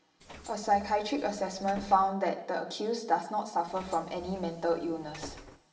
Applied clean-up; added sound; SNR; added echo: none; Bus; 18 dB; reverberation time 1.2 s.